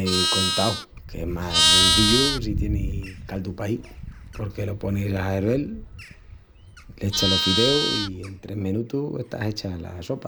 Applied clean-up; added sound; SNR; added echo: none; Livestock, farm animals, working animals; -1 dB; none.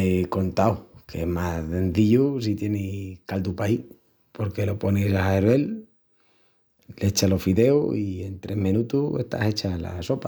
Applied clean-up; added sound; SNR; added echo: none; none; none; none.